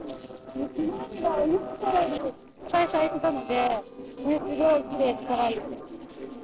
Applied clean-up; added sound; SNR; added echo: neural separator model SepFormer DNS4.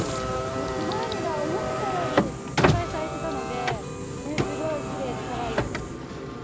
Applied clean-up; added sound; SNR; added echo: none; Car; -5 dB; none.